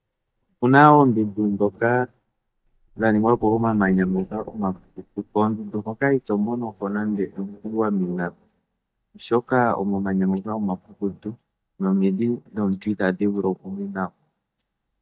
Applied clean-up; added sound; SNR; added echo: neural mask model DeepFilterNet 3.